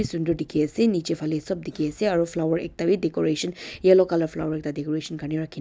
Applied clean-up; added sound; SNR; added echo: none; none; none; none.